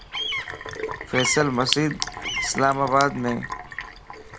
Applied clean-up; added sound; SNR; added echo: none; Bird vocalization, bird call, bird song + Sink (filling or washing); 5 dB; none.